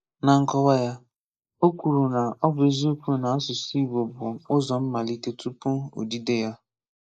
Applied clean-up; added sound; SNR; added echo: neural mask model Resemble Enhance denoiser.